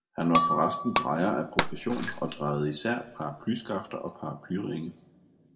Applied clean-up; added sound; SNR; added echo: none; Shatter; 1 dB; reverberation time 1.1 s.